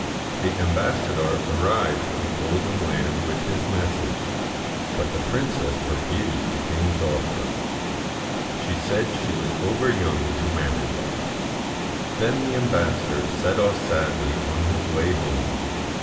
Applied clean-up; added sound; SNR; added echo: none; Water; 1 dB; reverberation time 2.7 s.